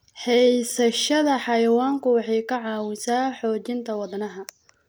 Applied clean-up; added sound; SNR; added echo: none; none; none; none.